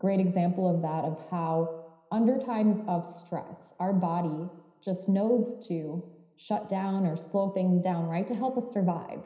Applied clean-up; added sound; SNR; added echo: none; none; none; reverberation time 0.9 s.